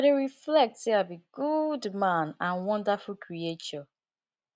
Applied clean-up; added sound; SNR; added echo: none; none; none; none.